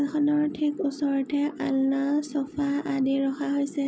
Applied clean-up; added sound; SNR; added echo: none; none; none; none.